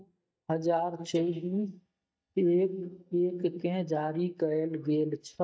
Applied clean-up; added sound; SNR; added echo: neural mask model DeepFilterNet 3.